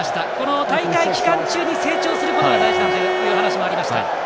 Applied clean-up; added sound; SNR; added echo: none; Bowed string instrument; 7 dB; none.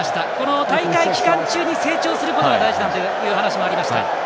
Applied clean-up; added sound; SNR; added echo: none; none; none; none.